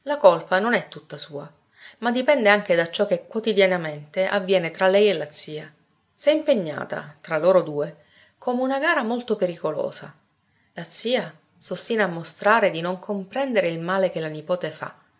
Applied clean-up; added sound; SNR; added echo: none; none; none; none.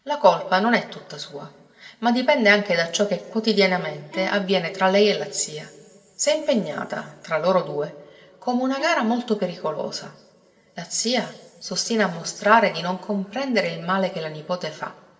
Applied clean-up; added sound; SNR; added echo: none; Bowed string instrument; 18 dB; reverberation time 2.3 s.